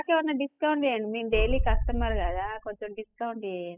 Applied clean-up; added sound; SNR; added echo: classical method spectral subtraction.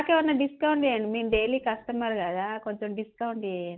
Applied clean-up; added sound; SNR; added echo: neural mask model DeepFilterNet 3.